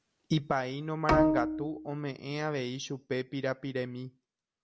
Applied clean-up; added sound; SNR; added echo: none; Bowed string instrument; -3 dB; none.